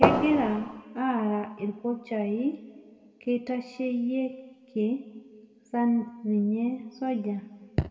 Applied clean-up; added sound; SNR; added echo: none; Fireworks; -4 dB; reverberation time 1.7 s.